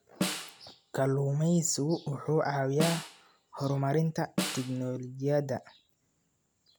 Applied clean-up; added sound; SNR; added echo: none; Snare drum; 7 dB; none.